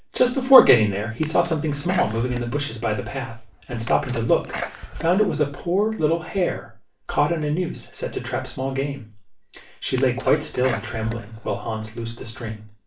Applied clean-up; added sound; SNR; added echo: none; Sneeze; 14 dB; reverberation time 0.3 s.